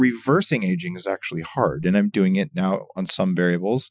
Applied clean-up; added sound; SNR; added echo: classical method Wiener filter.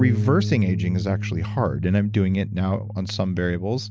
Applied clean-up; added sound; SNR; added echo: none; Bass guitar; 4 dB; none.